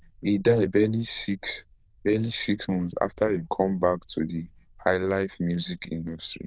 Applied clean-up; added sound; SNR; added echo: neural diffusion model UNIVERSE++.